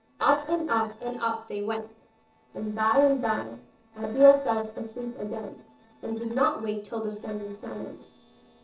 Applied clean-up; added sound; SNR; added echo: neural separator model SepFormer DNS4.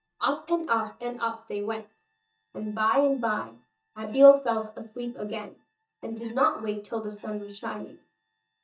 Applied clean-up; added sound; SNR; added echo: neural mask model DeepFilterNet 3.